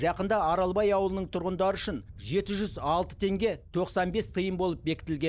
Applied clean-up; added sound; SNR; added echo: none; none; none; none.